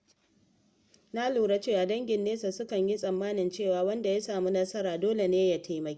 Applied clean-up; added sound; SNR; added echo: none; none; none; none.